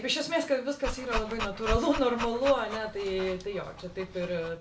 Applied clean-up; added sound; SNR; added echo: none; Dog; 7 dB; reverberation time 0.3 s.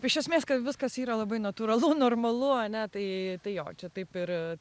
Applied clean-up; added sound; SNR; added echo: none; none; none; none.